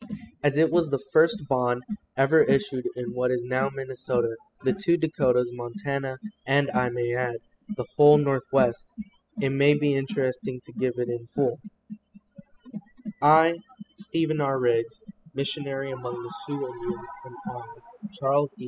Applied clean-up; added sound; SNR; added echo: classical method spectral subtraction.